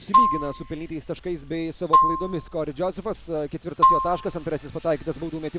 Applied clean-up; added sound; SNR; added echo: none; Marimba, xylophone; -4 dB; none.